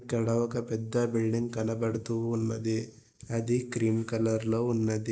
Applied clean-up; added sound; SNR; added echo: none; none; none; none.